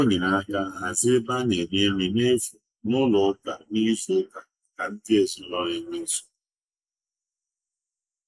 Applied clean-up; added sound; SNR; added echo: neural mask model Resemble Enhance denoiser.